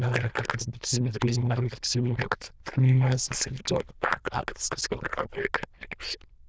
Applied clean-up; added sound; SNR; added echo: neural diffusion model UNIVERSE++.